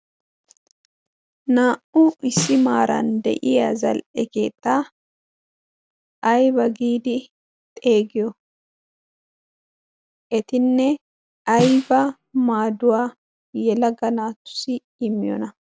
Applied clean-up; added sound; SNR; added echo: none; Snare drum; 10 dB; none.